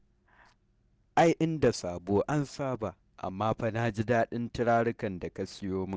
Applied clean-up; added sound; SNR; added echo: none; none; none; none.